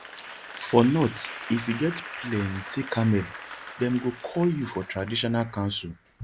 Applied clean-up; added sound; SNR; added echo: none; Applause / Crowd; 14 dB; none.